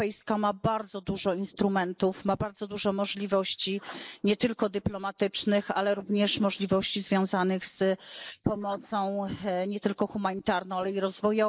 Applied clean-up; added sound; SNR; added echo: neural mask model Resemble Enhance denoiser.